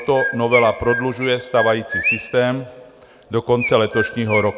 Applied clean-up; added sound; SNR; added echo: none; Chirp, tweet; 7 dB; none.